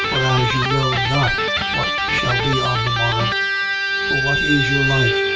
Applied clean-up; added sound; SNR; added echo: none; Electric guitar; -2 dB; reverberation time 0.3 s.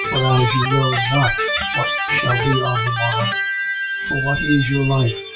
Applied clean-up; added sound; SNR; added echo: classical method WPE with log-MMSE.